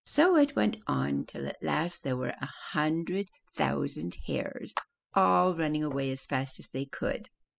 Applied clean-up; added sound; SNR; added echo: classical method spectral subtraction.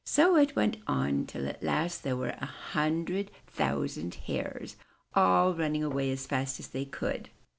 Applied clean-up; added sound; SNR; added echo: none; none; none; none.